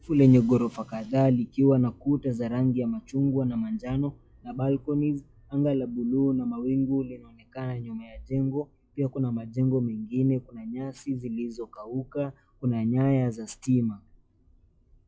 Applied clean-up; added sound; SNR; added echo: classical method log-MMSE.